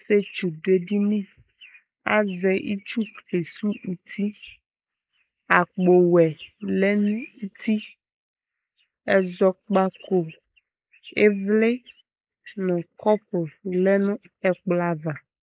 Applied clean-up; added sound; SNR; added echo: neural mask model Resemble Enhance denoiser.